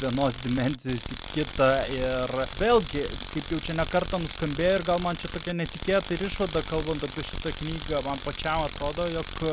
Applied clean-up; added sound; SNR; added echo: none; Tools; 8 dB; none.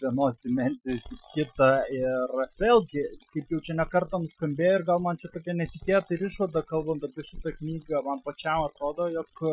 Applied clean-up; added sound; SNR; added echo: classical method Wiener filter.